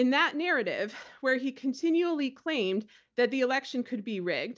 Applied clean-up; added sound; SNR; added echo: none; none; none; none.